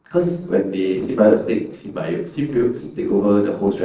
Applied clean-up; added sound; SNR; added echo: neural separator model SepFormer DNS4.